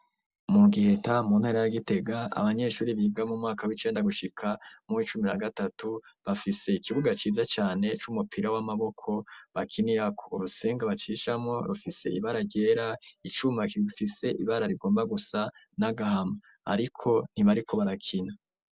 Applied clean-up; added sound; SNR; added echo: none; none; none; none.